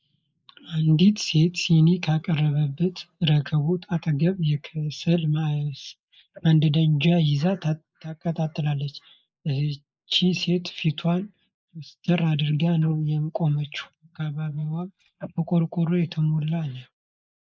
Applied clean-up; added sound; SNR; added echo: neural mask model Resemble Enhance denoiser.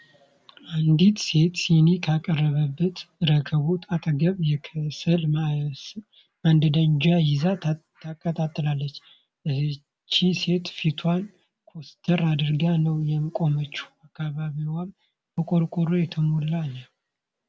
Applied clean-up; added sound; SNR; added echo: none; none; none; none.